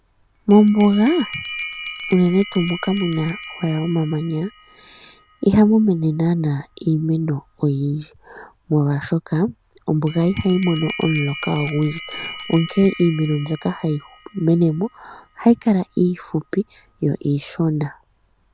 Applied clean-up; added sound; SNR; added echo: none; Bell; 12 dB; none.